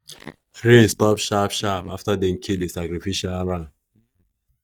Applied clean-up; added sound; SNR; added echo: neural mask model DeepFilterNet 3.